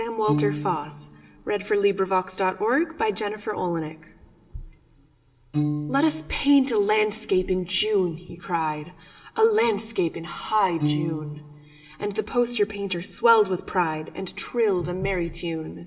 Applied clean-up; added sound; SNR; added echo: none; Piano; 10 dB; reverberation time 1.7 s.